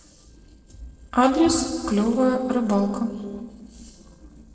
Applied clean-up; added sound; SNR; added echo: neural separator model SepFormer DNS4.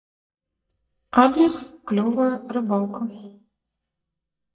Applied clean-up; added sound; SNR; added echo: neural mask model DeepFilterNet 3.